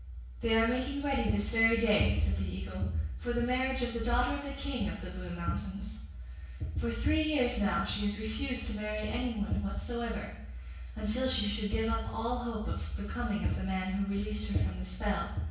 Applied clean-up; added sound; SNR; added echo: none; none; none; reverberation time 0.6 s.